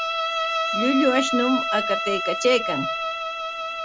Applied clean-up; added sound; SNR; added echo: none; Bowed string instrument; 1 dB; none.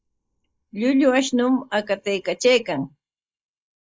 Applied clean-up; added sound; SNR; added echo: neural mask model Resemble Enhance denoiser.